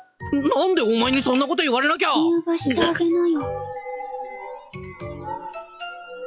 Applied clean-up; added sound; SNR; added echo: classical method log-MMSE.